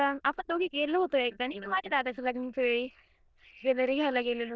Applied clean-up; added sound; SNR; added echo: neural diffusion model UNIVERSE++.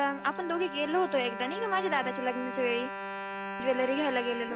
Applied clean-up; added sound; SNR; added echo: none; Bowed string instrument; 7 dB; none.